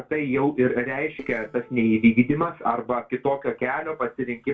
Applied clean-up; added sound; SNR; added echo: neural separator model SepFormer DNS4.